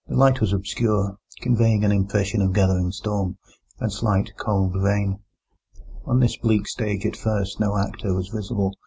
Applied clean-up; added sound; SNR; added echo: none; none; none; none.